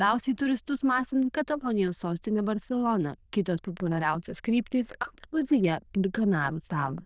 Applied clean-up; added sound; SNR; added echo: neural diffusion model UNIVERSE++.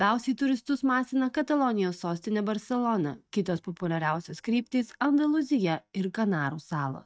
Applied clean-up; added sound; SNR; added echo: neural mask model DeepFilterNet 3.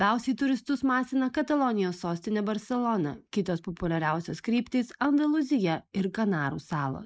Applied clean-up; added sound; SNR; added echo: neural mask model Resemble Enhance denoiser.